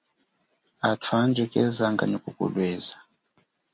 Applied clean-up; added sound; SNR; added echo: none; none; none; none.